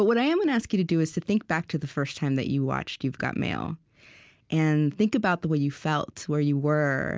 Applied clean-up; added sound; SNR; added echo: none; none; none; none.